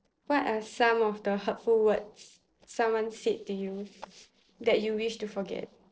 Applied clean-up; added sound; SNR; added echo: neural separator model SepFormer DNS4.